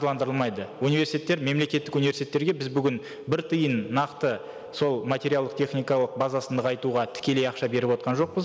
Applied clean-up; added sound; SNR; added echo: none; none; none; none.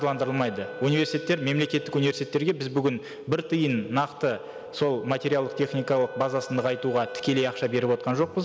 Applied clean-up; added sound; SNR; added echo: none; Wind instrument, woodwind instrument; 15 dB; none.